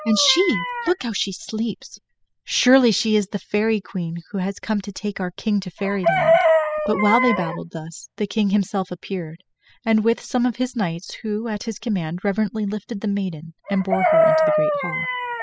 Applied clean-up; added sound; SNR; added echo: classical method spectral subtraction.